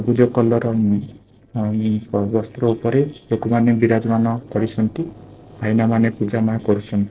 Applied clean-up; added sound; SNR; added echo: neural separator model SepFormer DNS4.